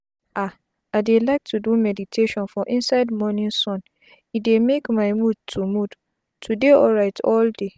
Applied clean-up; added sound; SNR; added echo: none; none; none; none.